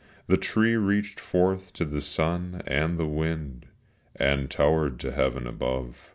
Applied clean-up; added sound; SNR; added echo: none; none; none; none.